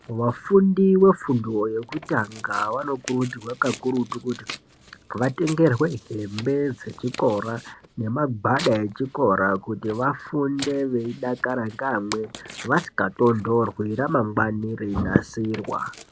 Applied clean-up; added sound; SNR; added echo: none; Tearing; 19 dB; none.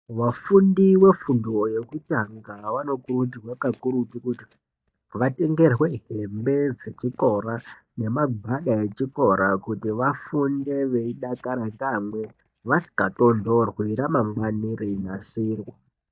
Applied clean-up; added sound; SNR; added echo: neural mask model DeepFilterNet 3.